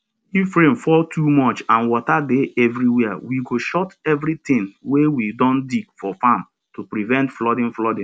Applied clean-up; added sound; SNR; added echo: none; none; none; none.